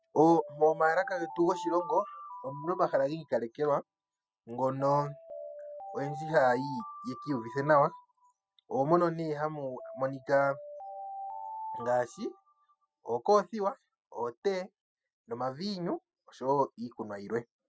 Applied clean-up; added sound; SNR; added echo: classical method spectral subtraction.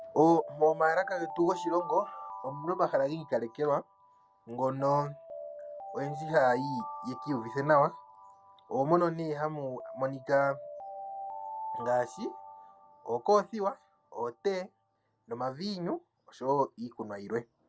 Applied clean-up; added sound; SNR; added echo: none; Alarm; 13 dB; none.